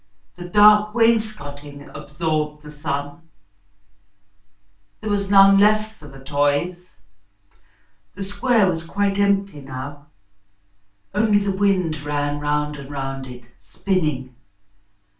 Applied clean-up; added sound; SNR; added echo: none; none; none; reverberation time 0.3 s.